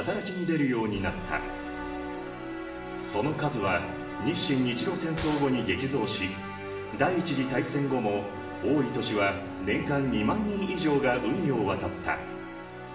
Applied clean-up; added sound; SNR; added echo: none; Gunshot, gunfire; 15 dB; reverberation time 0.9 s.